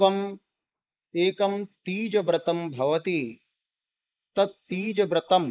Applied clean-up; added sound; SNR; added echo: neural mask model Resemble Enhance denoiser.